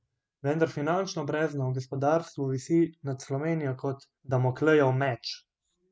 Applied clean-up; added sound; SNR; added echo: none; none; none; none.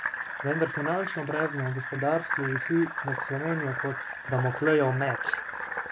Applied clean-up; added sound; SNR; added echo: none; Fill (with liquid); 4 dB; none.